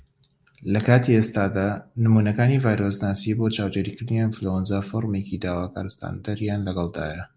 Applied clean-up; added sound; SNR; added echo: none; none; none; none.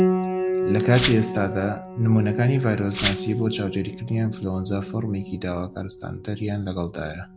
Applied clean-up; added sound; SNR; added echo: none; Glass + Piano; 4 dB; none.